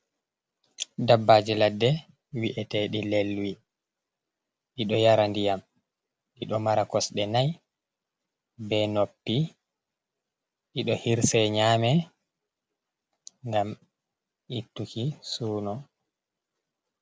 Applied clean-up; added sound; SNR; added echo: none; none; none; none.